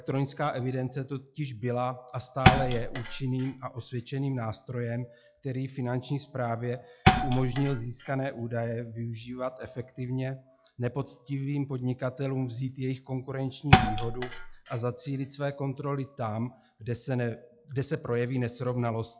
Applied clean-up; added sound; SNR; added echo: classical method log-MMSE.